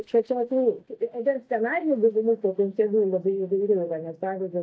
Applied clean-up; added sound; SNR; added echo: neural mask model DeepFilterNet 3.